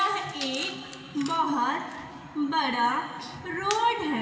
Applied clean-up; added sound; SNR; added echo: none; Chewing, mastication; 16 dB; reverberation time 2.6 s.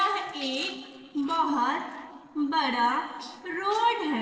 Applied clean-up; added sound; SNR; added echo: neural separator model SepFormer DNS4.